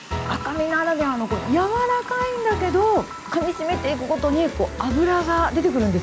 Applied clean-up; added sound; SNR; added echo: none; Water tap, faucet; 19 dB; none.